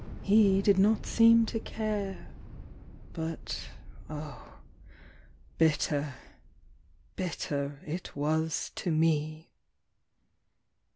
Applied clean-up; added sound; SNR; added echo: none; Thunder / Explosion; 14 dB; none.